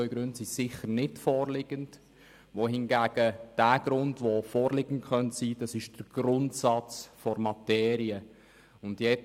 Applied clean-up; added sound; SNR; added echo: none; none; none; none.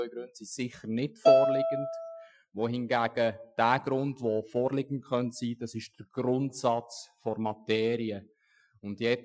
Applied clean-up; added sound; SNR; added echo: classical method Wiener filter.